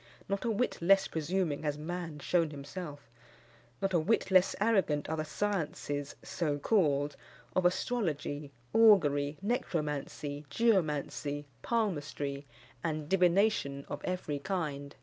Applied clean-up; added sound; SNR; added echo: none; none; none; none.